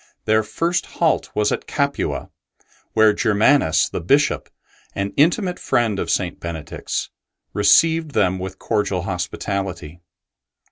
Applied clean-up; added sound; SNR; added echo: none; none; none; none.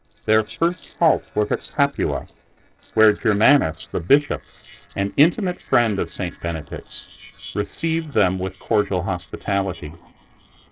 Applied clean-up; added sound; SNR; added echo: neural separator model SepFormer DNS4.